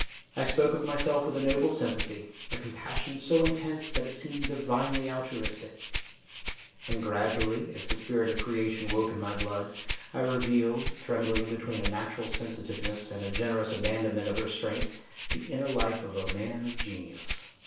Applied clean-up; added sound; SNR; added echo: none; Rattle (instrument); 5 dB; reverberation time 0.7 s.